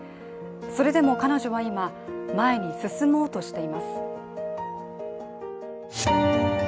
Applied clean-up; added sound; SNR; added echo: none; none; none; none.